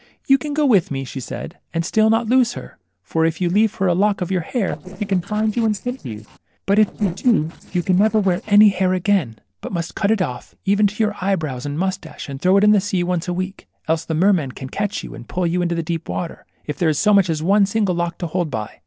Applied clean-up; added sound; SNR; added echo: neural separator model SepFormer DNS4.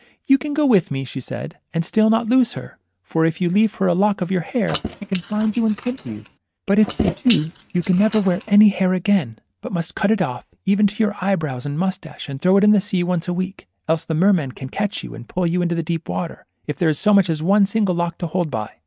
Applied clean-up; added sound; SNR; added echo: neural mask model RNNoise.